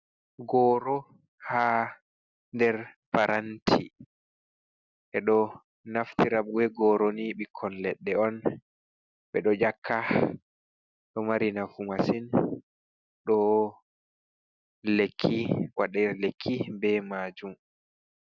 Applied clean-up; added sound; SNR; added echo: none; none; none; none.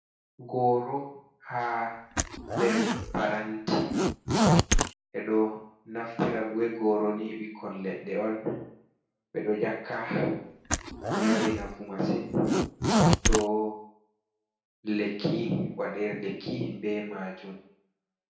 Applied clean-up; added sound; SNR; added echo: none; Zipper (clothing); -4 dB; reverberation time 0.6 s.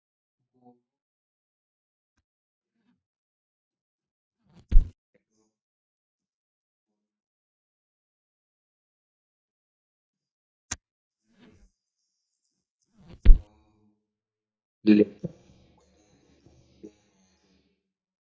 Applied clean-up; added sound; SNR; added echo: neural mask model DeepFilterNet 3.